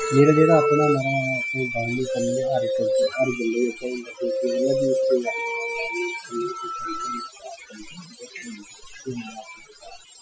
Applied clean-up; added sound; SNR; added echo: classical method Wiener filter.